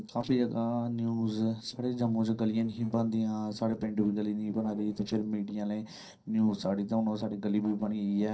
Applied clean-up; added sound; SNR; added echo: neural separator model SepFormer DNS4.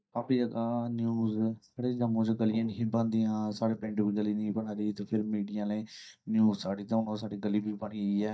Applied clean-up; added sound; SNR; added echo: neural mask model DeepFilterNet 3.